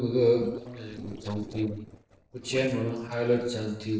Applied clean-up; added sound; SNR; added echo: neural separator model SepFormer DNS4.